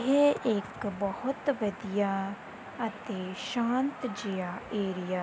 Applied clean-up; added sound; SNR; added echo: none; none; none; none.